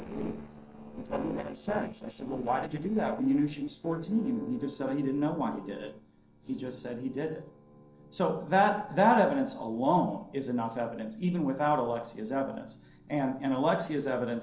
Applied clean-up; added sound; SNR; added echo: neural separator model SepFormer DNS4.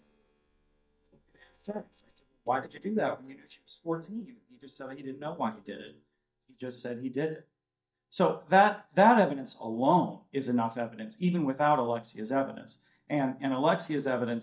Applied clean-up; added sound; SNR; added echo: neural mask model DeepFilterNet 3.